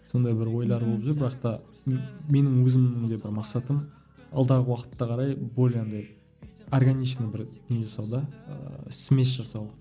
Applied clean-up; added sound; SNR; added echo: none; none; none; none.